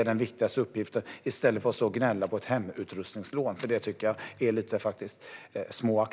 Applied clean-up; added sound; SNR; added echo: none; none; none; none.